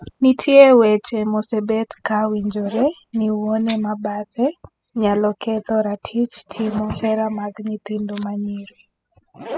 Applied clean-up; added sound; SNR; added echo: classical method spectral subtraction.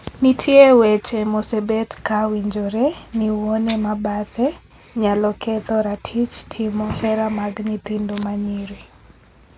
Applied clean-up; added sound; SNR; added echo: none; none; none; none.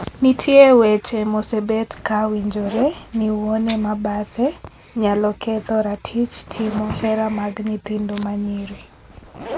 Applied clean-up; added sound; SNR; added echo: none; Zipper (clothing); 20 dB; none.